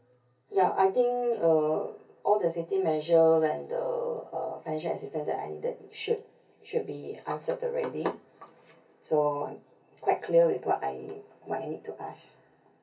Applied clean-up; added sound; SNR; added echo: none; none; none; reverberation time 0.3 s.